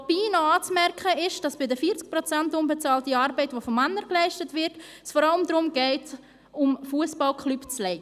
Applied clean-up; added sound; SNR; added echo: none; none; none; none.